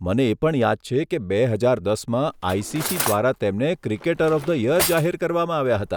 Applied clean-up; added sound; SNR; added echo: none; Cutlery, silverware; 10 dB; none.